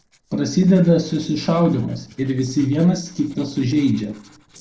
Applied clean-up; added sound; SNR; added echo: neural separator model SepFormer DNS4.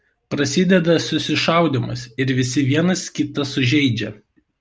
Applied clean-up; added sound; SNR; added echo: none; none; none; none.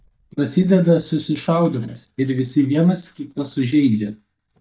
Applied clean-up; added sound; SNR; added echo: neural mask model DeepFilterNet 3.